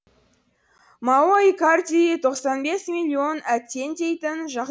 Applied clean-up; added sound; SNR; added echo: none; none; none; none.